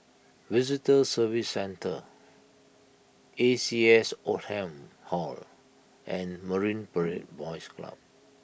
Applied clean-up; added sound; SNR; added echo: none; none; none; none.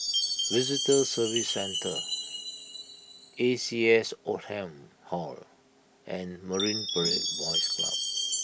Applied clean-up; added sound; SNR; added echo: none; Chime; 2 dB; none.